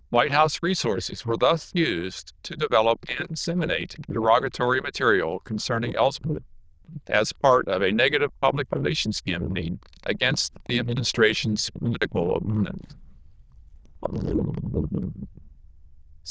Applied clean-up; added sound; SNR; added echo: neural diffusion model UNIVERSE++.